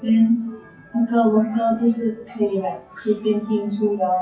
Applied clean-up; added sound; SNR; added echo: classical method WPE with log-MMSE.